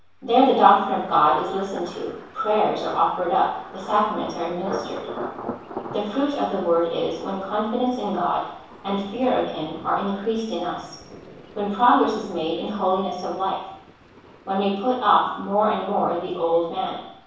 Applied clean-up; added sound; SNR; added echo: none; Thunder; 16 dB; reverberation time 0.7 s.